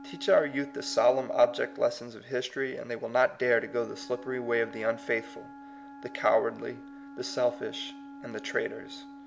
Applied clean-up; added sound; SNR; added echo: none; Wind instrument, woodwind instrument; 17 dB; none.